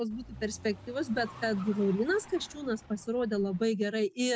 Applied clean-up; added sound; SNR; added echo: none; Car; 18 dB; none.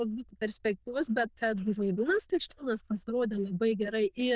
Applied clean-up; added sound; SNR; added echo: neural diffusion model UNIVERSE++.